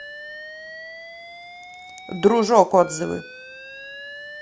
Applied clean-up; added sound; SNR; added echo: none; Alarm; 15 dB; none.